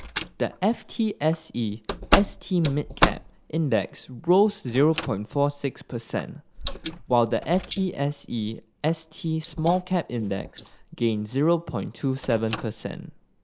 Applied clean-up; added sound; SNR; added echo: neural mask model Resemble Enhance denoiser.